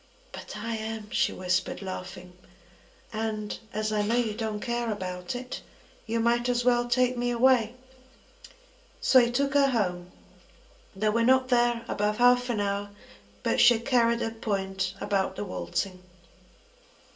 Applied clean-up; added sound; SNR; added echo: none; none; none; reverberation time 0.2 s.